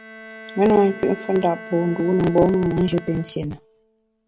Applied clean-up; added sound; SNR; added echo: none; Bowed string instrument; 18 dB; none.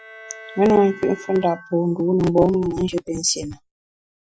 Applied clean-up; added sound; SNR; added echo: classical method Wiener filter.